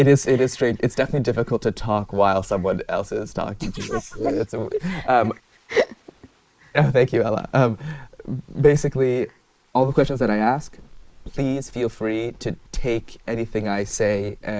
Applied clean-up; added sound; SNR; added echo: neural mask model Resemble Enhance denoiser.